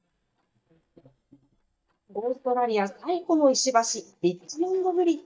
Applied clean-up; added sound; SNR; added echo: neural mask model DeepFilterNet 3.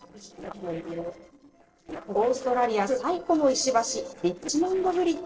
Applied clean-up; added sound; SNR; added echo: neural separator model SepFormer DNS4.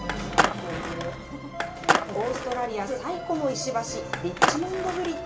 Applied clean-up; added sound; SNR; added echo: none; Skateboard; -3 dB; reverberation time 2.5 s.